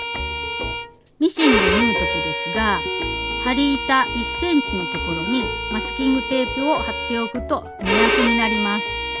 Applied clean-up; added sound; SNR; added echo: none; Bowed string instrument; 1 dB; none.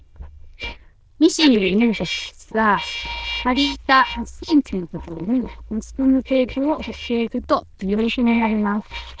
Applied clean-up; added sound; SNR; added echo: neural diffusion model UNIVERSE++.